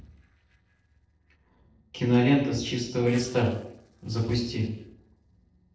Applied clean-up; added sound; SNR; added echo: neural separator model SepFormer DNS4.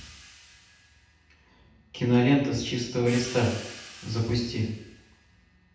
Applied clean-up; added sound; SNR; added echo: none; Cymbal; 19 dB; reverberation time 0.8 s.